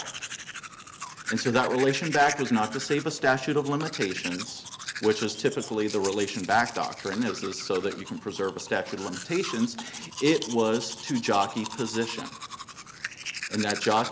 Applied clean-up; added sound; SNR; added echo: none; Domestic sounds, home sounds; 11 dB; none.